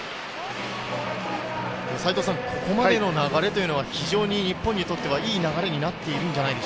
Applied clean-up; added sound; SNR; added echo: none; none; none; none.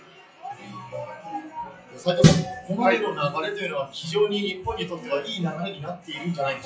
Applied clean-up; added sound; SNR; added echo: classical method WPE with log-MMSE.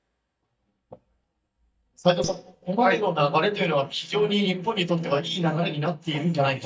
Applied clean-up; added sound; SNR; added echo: neural mask model DeepFilterNet 3.